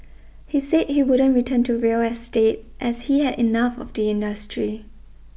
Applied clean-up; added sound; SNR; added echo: none; none; none; none.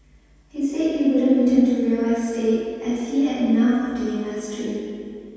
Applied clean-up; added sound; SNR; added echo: none; none; none; reverberation time 2.1 s.